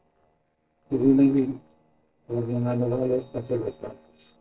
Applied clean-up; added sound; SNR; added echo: neural separator model SepFormer DNS4.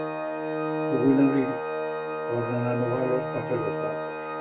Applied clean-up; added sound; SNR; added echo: none; Organ; 2 dB; reverberation time 0.2 s.